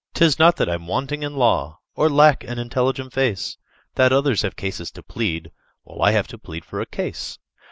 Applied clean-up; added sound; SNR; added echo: none; none; none; none.